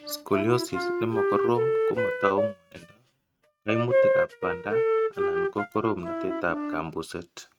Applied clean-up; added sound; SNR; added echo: neural mask model RNNoise.